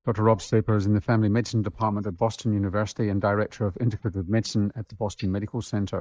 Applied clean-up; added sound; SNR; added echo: neural mask model DeepFilterNet 3.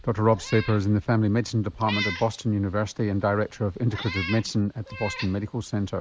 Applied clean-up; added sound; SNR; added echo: none; Meow; 13 dB; none.